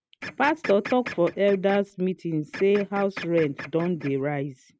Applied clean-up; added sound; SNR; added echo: neural mask model RNNoise.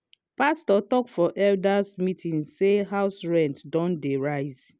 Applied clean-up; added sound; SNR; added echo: none; none; none; none.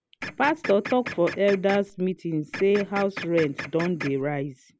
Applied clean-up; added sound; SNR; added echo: none; Printer; 11 dB; none.